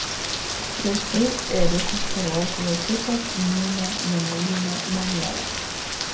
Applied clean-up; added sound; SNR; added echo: none; Rain; 0 dB; reverberation time 0.4 s.